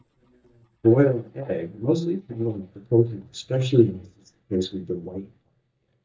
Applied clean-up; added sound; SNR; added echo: neural mask model DeepFilterNet 3.